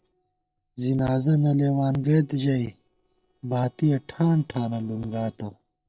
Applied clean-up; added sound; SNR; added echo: neural separator model SepFormer DNS4.